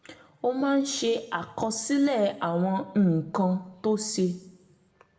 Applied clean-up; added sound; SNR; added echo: none; none; none; reverberation time 0.8 s.